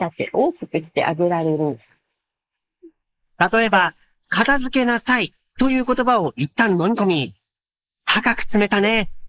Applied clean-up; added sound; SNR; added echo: neural mask model Resemble Enhance denoiser.